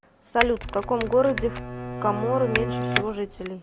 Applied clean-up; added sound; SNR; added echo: none; Typing + Bowed string instrument; 4 dB; none.